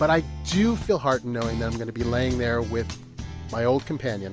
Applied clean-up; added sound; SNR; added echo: none; none; none; none.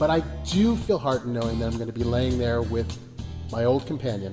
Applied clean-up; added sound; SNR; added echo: none; none; none; reverberation time 1.5 s.